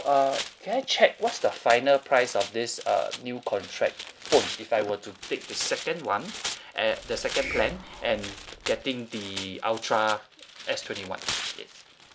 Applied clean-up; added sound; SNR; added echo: none; Hiss + Tearing; 11 dB; none.